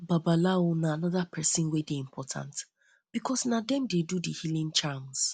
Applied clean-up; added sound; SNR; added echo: none; none; none; none.